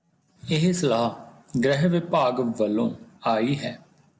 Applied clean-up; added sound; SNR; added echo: none; none; none; none.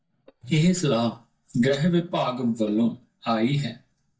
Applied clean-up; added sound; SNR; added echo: neural mask model DeepFilterNet 3.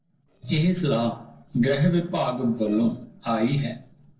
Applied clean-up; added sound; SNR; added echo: neural separator model SepFormer DNS4.